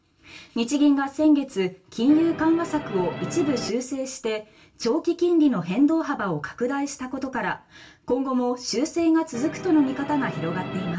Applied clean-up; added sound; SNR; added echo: none; Musical instrument; 10 dB; reverberation time 0.2 s.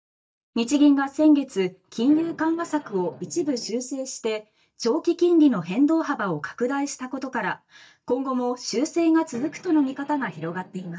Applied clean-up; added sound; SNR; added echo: neural mask model DeepFilterNet 3.